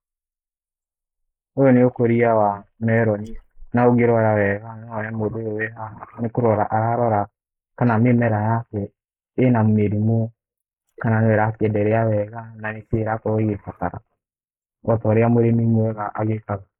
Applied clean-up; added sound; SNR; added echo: neural mask model Resemble Enhance denoiser.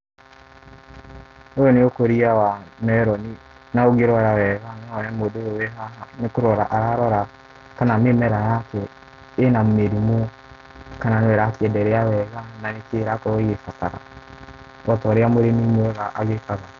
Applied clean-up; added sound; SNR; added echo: none; none; none; none.